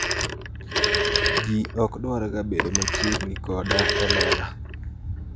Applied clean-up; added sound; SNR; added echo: none; Telephone; -2 dB; none.